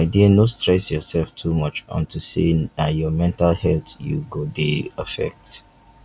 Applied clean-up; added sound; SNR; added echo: none; none; none; none.